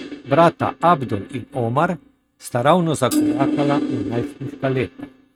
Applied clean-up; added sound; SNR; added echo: neural mask model RNNoise.